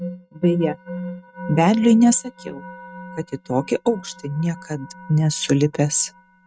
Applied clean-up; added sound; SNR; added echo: neural mask model RNNoise.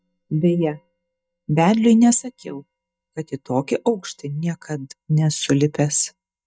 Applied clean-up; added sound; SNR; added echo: neural mask model DeepFilterNet 3.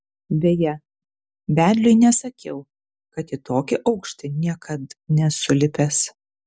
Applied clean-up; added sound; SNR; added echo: none; none; none; none.